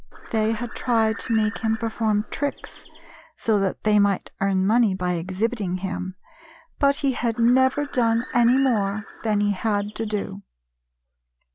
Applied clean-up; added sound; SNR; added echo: none; Bird; 16 dB; none.